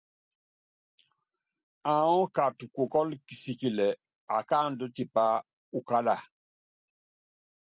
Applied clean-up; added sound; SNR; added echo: none; none; none; none.